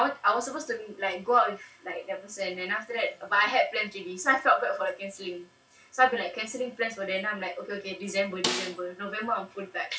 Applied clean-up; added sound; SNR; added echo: none; Snare drum; 5 dB; reverberation time 0.4 s.